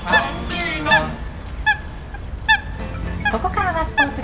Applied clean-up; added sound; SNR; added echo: none; Bird; -3 dB; reverberation time 1.0 s.